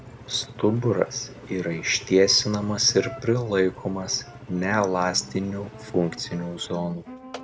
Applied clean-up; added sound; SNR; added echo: none; Engine; 15 dB; none.